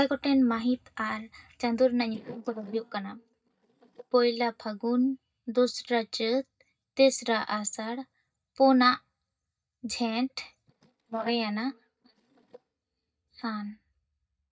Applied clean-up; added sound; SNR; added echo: neural mask model DeepFilterNet 3.